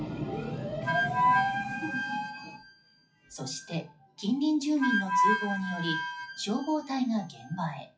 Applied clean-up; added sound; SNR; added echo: classical method WPE with log-MMSE.